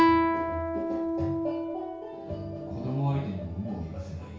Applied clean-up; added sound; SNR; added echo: none; Guitar; -4 dB; reverberation time 0.6 s.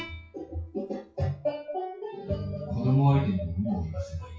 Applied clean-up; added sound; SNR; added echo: classical method WPE with log-MMSE.